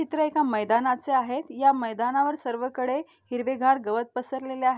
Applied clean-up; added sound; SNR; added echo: none; none; none; none.